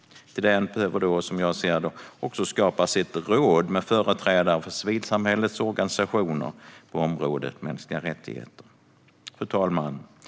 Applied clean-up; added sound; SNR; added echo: none; none; none; none.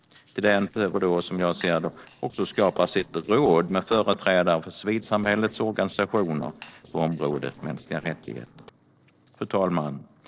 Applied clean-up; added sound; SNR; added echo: neural separator model SepFormer DNS4.